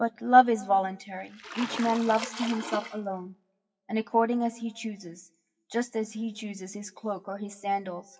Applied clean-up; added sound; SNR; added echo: classical method WPE with log-MMSE.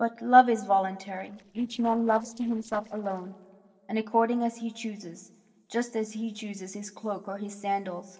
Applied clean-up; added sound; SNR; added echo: neural separator model SepFormer DNS4.